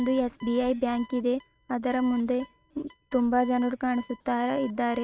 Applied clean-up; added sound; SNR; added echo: neural mask model RNNoise.